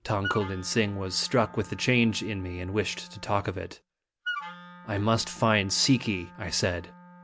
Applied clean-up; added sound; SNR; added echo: none; Wind instrument, woodwind instrument + Tap; 14 dB; none.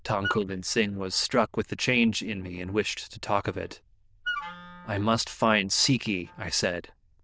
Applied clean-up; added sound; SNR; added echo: neural diffusion model UNIVERSE++.